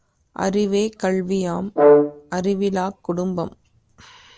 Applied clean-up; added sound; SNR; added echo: none; Brass instrument; -5 dB; none.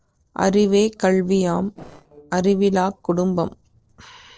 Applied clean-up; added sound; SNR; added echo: neural separator model SepFormer DNS4.